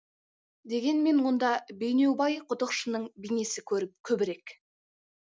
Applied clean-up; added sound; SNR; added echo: none; none; none; none.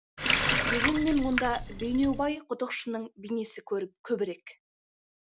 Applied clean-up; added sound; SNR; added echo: none; Water tap, faucet; -2 dB; none.